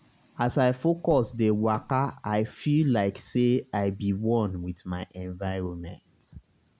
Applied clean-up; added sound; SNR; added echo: none; Car; 19 dB; none.